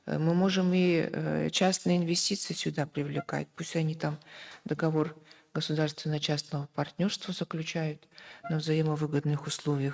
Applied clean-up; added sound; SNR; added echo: neural mask model RNNoise.